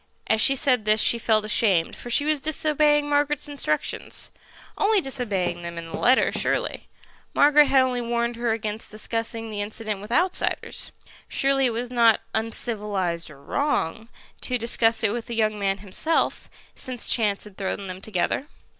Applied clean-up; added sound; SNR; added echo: none; Walk, footsteps; 12 dB; none.